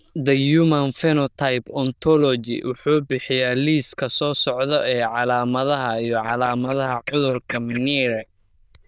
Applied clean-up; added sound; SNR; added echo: neural diffusion model UNIVERSE++.